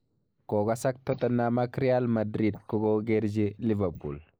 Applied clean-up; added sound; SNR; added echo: neural mask model Resemble Enhance denoiser.